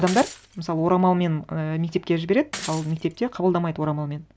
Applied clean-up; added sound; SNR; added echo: none; Shatter / Crushing; 15 dB; none.